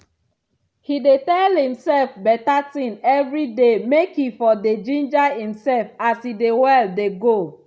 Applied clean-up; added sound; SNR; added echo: none; none; none; none.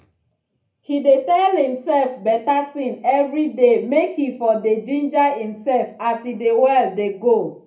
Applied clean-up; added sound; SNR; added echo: none; none; none; reverberation time 0.3 s.